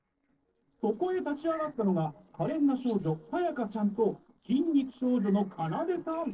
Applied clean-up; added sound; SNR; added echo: neural separator model SepFormer DNS4.